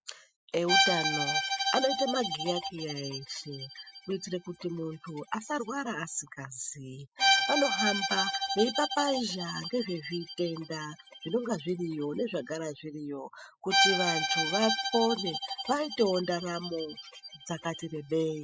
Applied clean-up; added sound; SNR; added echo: classical method spectral subtraction.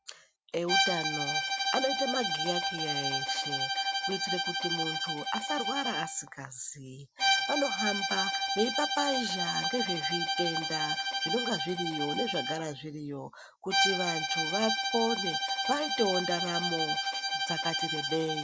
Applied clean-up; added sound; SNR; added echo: none; Bowed string instrument; -3 dB; none.